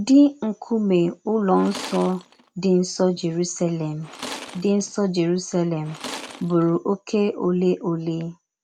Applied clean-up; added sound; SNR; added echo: none; Tools; 15 dB; none.